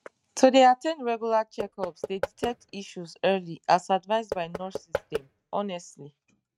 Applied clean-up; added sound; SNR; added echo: neural mask model RNNoise.